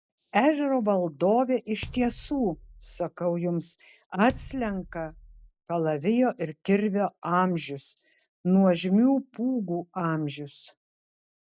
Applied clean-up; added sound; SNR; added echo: none; Bass drum; 19 dB; none.